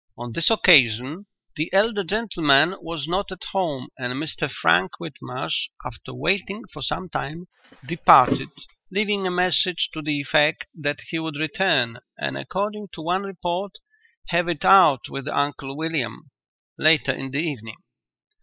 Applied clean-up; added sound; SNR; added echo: classical method spectral subtraction.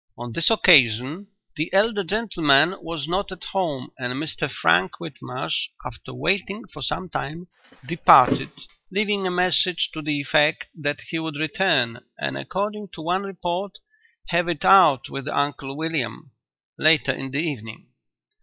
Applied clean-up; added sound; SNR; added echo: classical method log-MMSE.